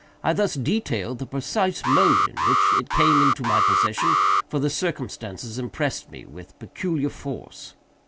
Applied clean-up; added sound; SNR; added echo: none; Alarm; -5 dB; none.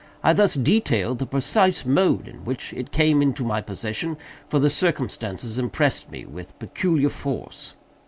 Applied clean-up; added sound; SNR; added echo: none; none; none; none.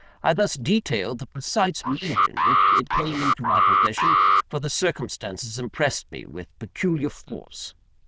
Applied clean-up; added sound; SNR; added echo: neural diffusion model UNIVERSE++.